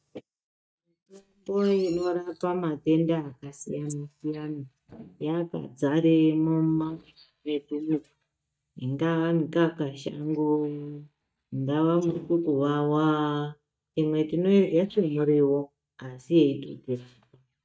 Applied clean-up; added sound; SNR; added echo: neural mask model DeepFilterNet 3.